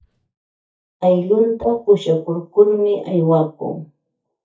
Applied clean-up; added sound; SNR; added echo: neural mask model DeepFilterNet 3.